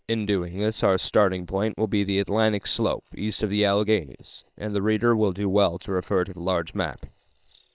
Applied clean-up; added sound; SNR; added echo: neural separator model SepFormer WHAM!.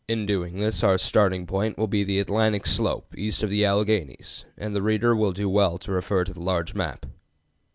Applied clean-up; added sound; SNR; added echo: none; none; none; none.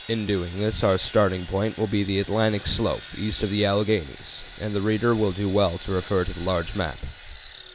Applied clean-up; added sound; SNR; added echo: none; Sawing; 17 dB; none.